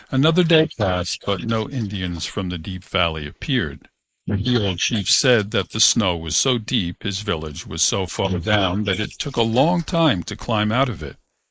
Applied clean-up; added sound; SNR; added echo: neural mask model Resemble Enhance denoiser.